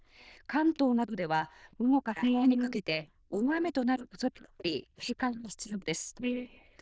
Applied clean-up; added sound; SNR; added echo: neural diffusion model UNIVERSE++.